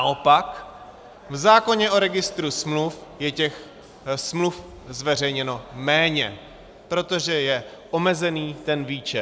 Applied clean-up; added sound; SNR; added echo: none; none; none; none.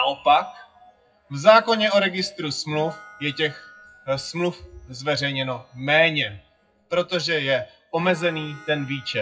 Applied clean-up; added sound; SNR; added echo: classical method WPE with log-MMSE.